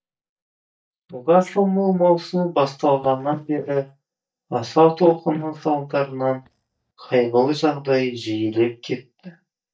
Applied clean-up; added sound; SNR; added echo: neural mask model DeepFilterNet 3.